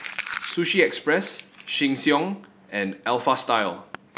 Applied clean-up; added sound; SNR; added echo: none; Crumpling, crinkling; 15 dB; none.